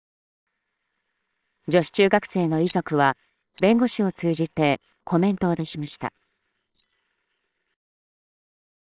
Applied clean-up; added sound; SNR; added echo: neural separator model SepFormer WHAMR!.